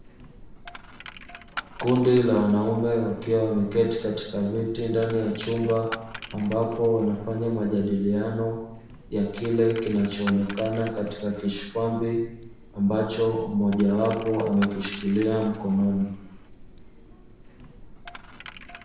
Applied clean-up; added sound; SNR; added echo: none; Coin (dropping); 16 dB; reverberation time 0.8 s.